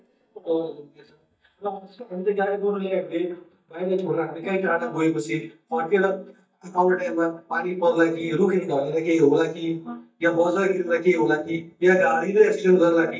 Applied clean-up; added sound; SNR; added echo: neural mask model DeepFilterNet 3.